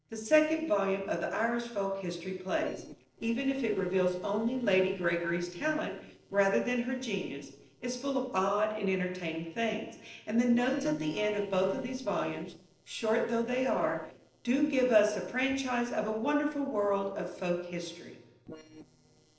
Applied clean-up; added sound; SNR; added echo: neural separator model SepFormer DNS4.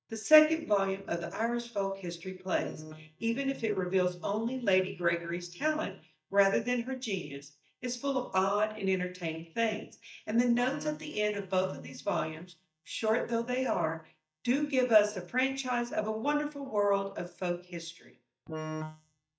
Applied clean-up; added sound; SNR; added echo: neural mask model DeepFilterNet 3.